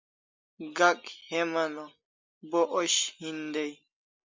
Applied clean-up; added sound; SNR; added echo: none; none; none; none.